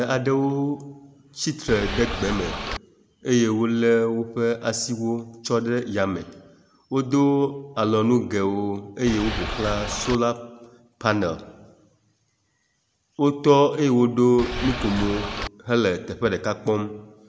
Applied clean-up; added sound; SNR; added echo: none; Boat, Water vehicle; 5 dB; none.